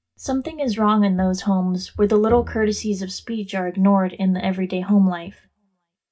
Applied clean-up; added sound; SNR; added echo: none; Bowed string instrument; 15 dB; reverberation time 0.4 s.